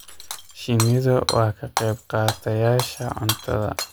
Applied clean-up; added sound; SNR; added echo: none; Shatter / Hammer; 9 dB; none.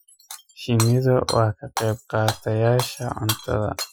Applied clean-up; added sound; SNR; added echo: classical method Wiener filter.